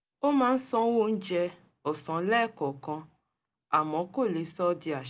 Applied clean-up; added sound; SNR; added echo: none; none; none; none.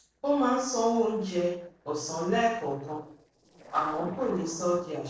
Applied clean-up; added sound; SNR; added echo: neural separator model SepFormer DNS4.